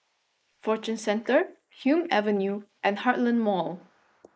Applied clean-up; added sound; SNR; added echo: neural mask model Resemble Enhance denoiser.